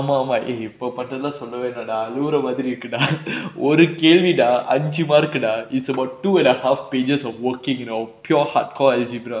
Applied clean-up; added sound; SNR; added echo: none; none; none; none.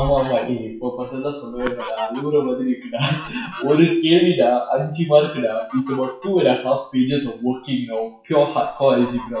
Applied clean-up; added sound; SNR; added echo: classical method WPE with log-MMSE.